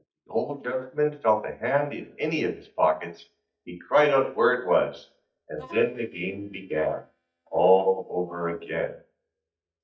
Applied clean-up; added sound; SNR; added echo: neural mask model DeepFilterNet 3.